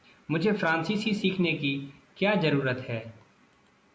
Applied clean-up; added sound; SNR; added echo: none; none; none; none.